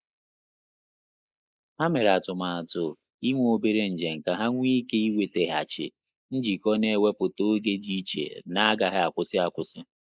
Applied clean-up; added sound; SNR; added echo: neural mask model Resemble Enhance denoiser.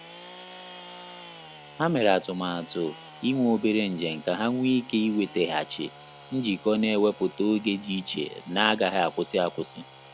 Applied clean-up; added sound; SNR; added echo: none; Sawing / Engine; 19 dB; none.